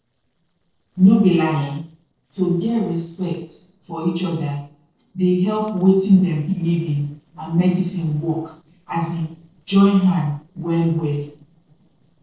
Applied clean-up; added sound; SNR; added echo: neural separator model SepFormer DNS4.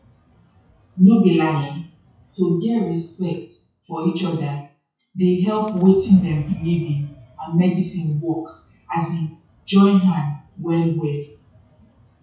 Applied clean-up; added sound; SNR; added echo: classical method WPE with log-MMSE.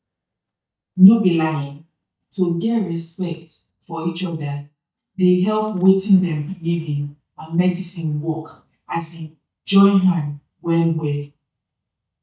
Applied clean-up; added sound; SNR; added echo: neural mask model DeepFilterNet 3.